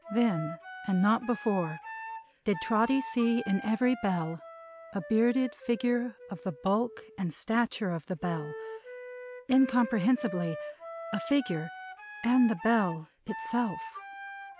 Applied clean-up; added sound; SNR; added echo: none; Wind instrument, woodwind instrument; 13 dB; none.